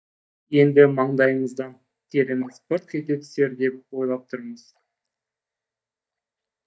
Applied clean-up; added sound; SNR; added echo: neural mask model DeepFilterNet 3.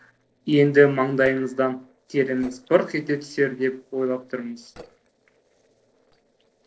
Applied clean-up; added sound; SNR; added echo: neural separator model SepFormer DNS4.